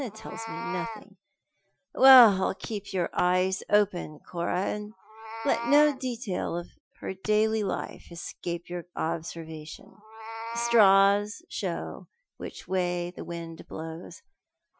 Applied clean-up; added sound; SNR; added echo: classical method Wiener filter.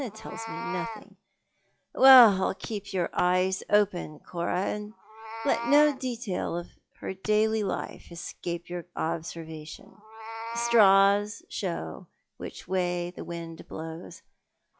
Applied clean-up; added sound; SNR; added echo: classical method log-MMSE.